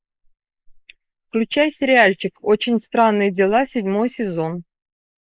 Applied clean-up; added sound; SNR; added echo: neural mask model Resemble Enhance denoiser.